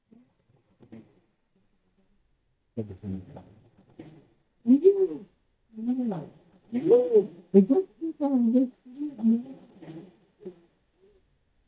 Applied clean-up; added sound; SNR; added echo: neural mask model DeepFilterNet 3.